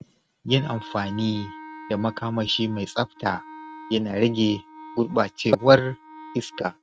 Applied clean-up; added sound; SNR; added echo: neural mask model RNNoise.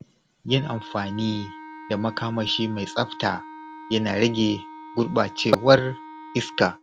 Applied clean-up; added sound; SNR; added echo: none; Wind instrument, woodwind instrument; 16 dB; none.